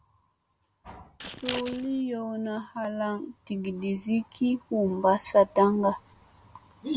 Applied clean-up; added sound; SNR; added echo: none; Scissors; 10 dB; none.